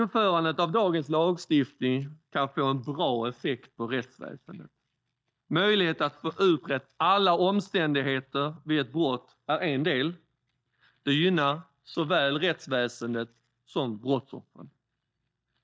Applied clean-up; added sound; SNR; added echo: neural mask model DeepFilterNet 3.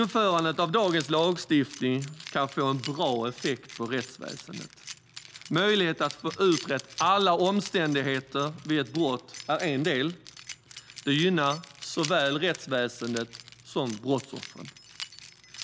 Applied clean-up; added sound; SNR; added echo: none; Keys jangling; 17 dB; none.